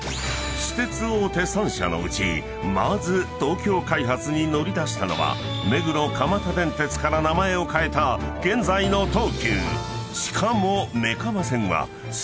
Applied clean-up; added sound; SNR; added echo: none; none; none; none.